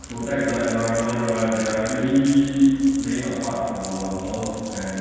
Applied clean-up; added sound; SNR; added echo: none; Crackle; 16 dB; reverberation time 2.1 s.